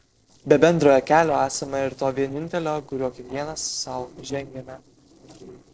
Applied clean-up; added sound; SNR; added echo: neural separator model SepFormer DNS4.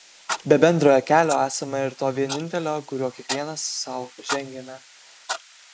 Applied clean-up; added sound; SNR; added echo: neural mask model Resemble Enhance denoiser.